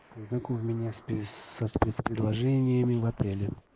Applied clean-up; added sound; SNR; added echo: neural mask model Resemble Enhance denoiser.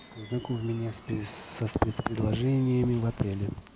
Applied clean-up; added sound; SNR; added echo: none; Fixed-wing aircraft, airplane + Squeak; 19 dB; none.